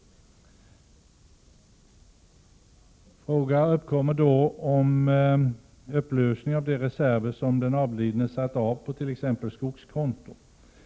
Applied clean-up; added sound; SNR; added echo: none; none; none; none.